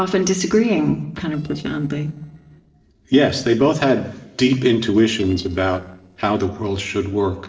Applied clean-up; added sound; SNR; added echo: neural separator model SepFormer DNS4.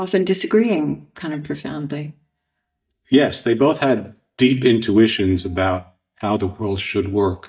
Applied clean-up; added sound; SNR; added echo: neural mask model DeepFilterNet 3.